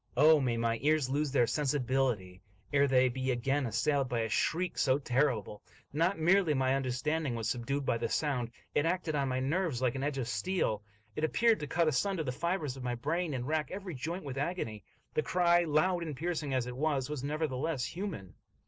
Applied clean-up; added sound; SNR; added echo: none; none; none; none.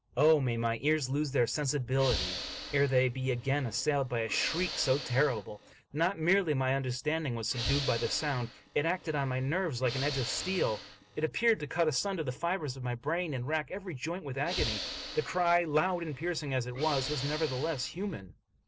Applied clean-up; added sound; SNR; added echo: none; Hiss / Breathing; 9 dB; none.